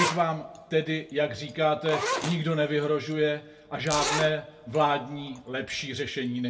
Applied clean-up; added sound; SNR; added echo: none; Zipper (clothing); 8 dB; reverberation time 0.2 s.